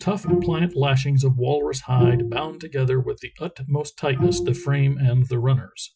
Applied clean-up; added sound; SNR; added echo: classical method Wiener filter.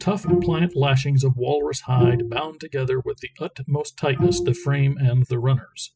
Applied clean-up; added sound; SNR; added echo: classical method spectral subtraction.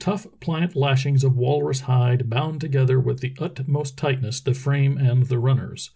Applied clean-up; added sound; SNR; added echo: none; none; none; none.